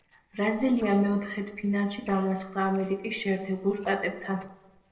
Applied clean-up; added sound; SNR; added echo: neural separator model SepFormer DNS4.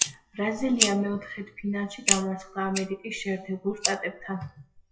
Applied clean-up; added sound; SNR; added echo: classical method WPE with log-MMSE.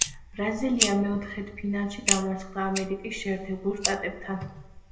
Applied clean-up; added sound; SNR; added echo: none; Fire; 3 dB; reverberation time 0.9 s.